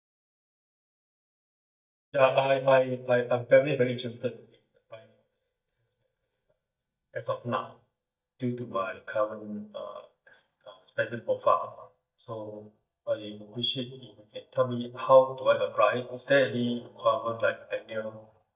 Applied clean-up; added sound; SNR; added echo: neural mask model DeepFilterNet 3.